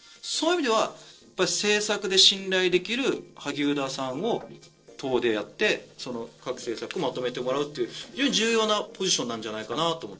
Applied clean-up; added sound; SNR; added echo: neural separator model SepFormer DNS4.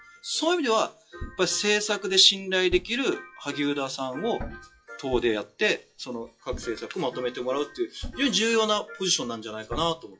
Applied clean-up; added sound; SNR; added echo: classical method WPE with log-MMSE.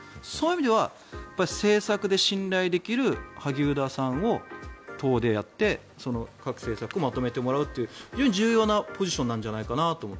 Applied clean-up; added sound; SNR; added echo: none; none; none; none.